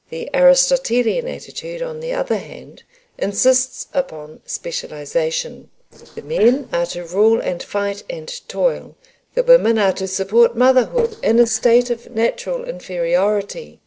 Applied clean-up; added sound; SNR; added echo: neural separator model SepFormer DNS4.